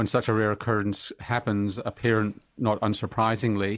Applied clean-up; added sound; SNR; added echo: none; Tambourine; 17 dB; none.